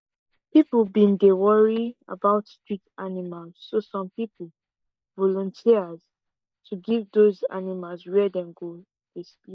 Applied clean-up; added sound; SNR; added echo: neural mask model DeepFilterNet 3.